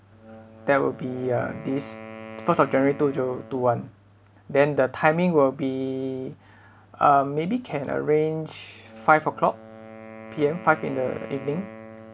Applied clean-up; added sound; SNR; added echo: none; Wind instrument, woodwind instrument; 18 dB; none.